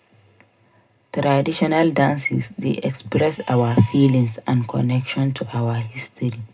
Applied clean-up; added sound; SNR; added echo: none; none; none; reverberation time 0.2 s.